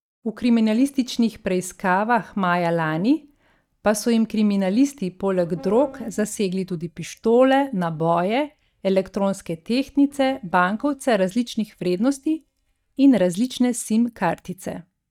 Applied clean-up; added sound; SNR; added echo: neural mask model DeepFilterNet 3.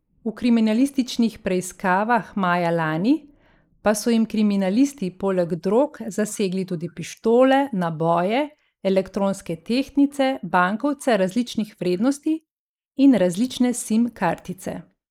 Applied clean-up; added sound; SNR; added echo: neural mask model Resemble Enhance denoiser.